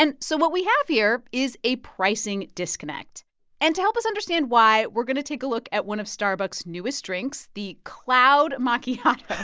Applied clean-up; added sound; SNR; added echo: none; none; none; none.